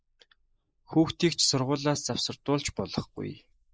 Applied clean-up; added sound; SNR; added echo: neural mask model Resemble Enhance denoiser.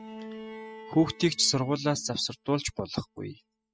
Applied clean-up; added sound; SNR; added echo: classical method spectral subtraction.